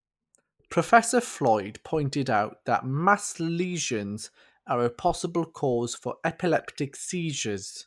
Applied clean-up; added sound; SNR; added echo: neural mask model Resemble Enhance denoiser.